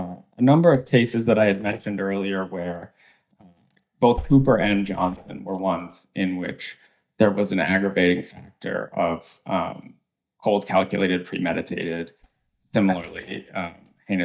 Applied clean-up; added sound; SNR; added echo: neural mask model DeepFilterNet 3.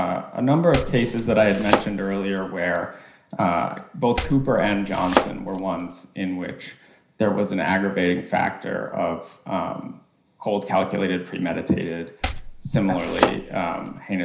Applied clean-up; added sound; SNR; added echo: none; Domestic sounds, home sounds; 4 dB; reverberation time 0.5 s.